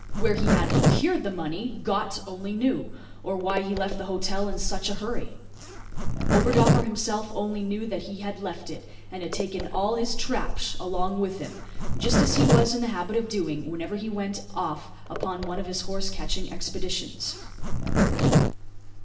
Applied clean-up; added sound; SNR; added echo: none; Zipper (clothing); -3 dB; reverberation time 0.9 s.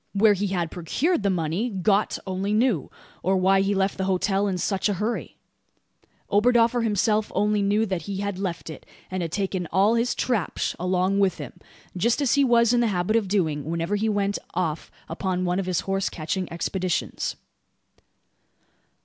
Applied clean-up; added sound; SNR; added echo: none; none; none; none.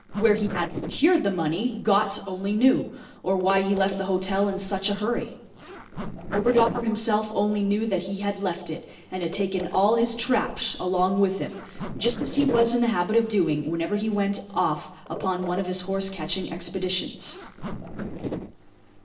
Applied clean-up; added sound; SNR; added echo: neural separator model SepFormer DNS4.